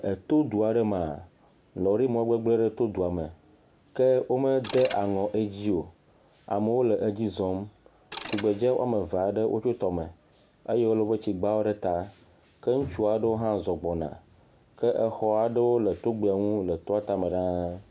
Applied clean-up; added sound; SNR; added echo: none; Mechanisms; 16 dB; none.